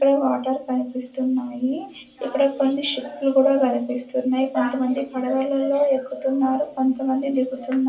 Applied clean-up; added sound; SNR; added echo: none; none; none; reverberation time 0.3 s.